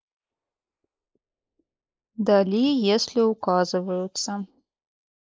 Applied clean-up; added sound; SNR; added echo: neural mask model Resemble Enhance denoiser.